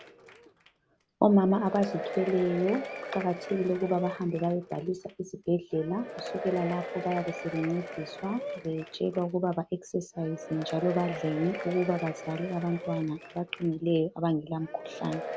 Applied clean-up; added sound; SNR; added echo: none; Applause / Crowd / Cheering; 10 dB; none.